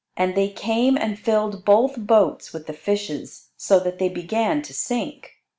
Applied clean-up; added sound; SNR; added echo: none; none; none; none.